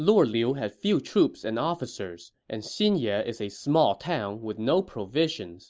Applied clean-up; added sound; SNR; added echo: none; none; none; none.